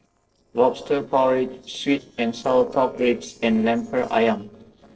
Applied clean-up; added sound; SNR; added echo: neural separator model SepFormer DNS4.